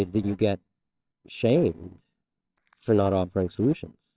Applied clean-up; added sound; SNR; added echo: neural separator model SepFormer WHAMR!.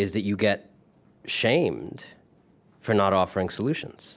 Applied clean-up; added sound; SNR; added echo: none; none; none; none.